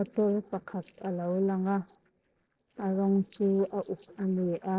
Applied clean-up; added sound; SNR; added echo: neural separator model SepFormer DNS4.